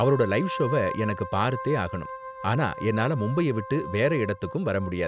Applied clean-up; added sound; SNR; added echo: none; Wind instrument, woodwind instrument; 11 dB; none.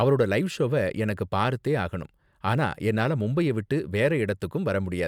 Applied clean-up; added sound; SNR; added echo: none; none; none; none.